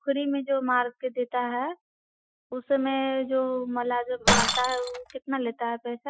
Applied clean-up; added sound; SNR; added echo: classical method Wiener filter.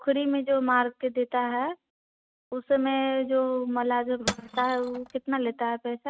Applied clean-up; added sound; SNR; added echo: neural mask model RNNoise.